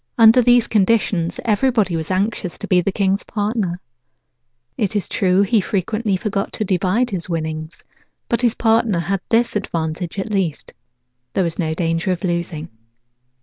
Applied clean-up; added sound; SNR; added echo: none; none; none; none.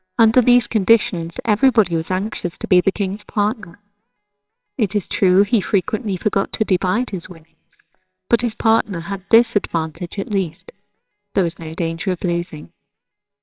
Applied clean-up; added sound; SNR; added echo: neural separator model SepFormer WHAMR!.